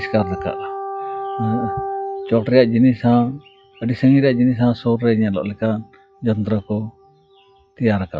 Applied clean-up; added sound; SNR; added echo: classical method log-MMSE.